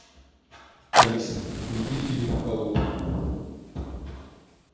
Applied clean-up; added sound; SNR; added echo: none; Fire; -1 dB; reverberation time 1.2 s.